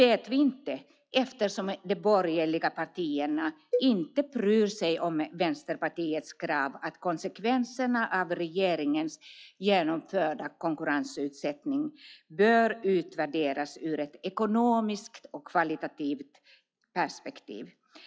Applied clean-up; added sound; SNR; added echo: classical method log-MMSE.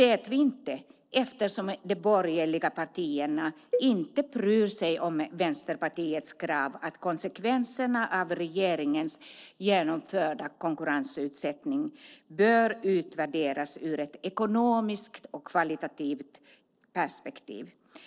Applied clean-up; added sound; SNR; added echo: neural separator model SepFormer DNS4.